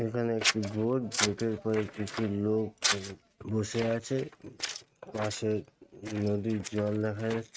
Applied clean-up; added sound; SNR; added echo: neural mask model RNNoise.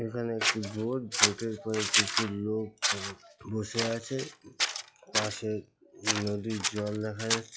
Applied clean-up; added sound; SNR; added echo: classical method log-MMSE.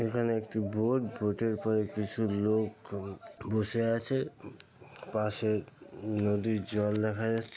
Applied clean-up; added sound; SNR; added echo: none; none; none; none.